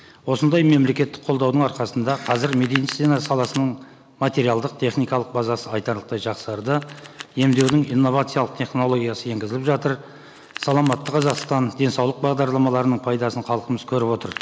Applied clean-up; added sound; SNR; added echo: none; Domestic sounds, home sounds; 18 dB; none.